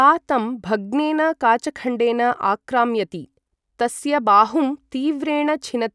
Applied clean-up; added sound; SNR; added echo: none; none; none; none.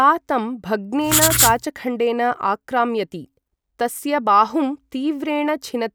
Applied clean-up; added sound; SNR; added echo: none; Writing; -2 dB; none.